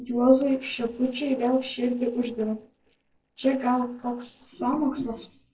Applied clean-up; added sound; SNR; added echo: neural separator model SepFormer DNS4.